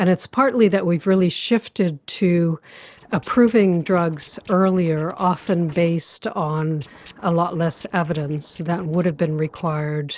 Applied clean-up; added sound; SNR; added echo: neural separator model SepFormer DNS4.